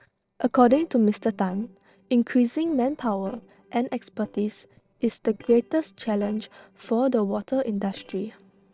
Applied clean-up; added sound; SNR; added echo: neural separator model SepFormer DNS4.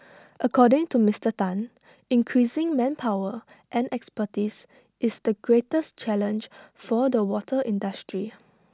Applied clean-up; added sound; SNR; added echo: none; none; none; none.